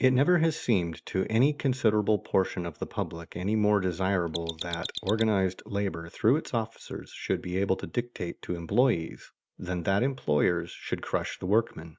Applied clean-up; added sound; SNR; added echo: neural mask model RNNoise.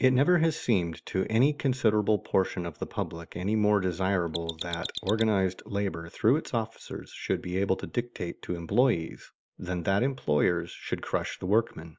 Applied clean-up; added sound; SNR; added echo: neural mask model Resemble Enhance denoiser.